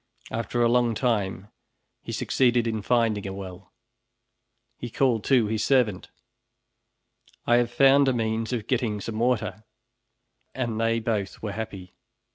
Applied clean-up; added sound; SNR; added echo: none; none; none; none.